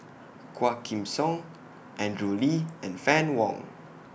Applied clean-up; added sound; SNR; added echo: none; none; none; none.